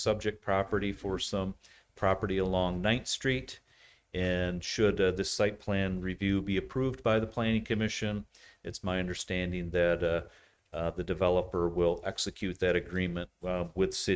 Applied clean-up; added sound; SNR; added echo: neural mask model RNNoise.